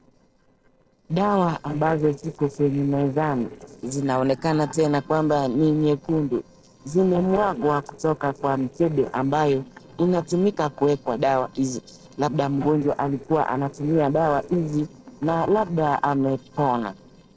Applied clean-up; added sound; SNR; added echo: neural separator model SepFormer DNS4.